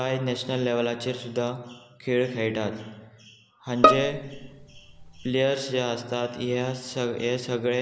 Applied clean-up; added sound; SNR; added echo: none; Bowed string instrument; -4 dB; none.